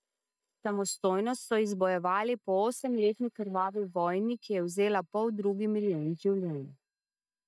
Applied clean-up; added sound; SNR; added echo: neural mask model DeepFilterNet 3.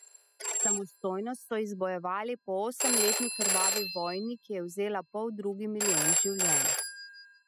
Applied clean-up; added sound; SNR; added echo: classical method spectral subtraction.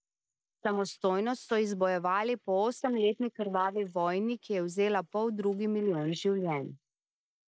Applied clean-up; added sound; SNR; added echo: neural mask model Resemble Enhance denoiser.